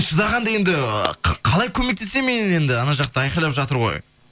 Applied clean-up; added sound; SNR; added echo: none; Camera; 20 dB; none.